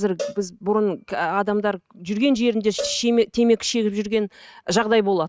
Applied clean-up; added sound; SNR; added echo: neural mask model RNNoise.